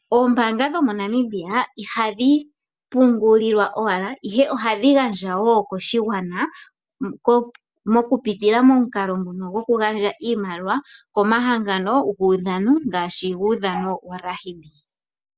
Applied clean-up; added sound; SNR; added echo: none; none; none; none.